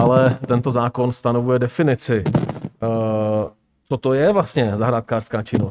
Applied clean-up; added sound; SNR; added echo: neural mask model RNNoise.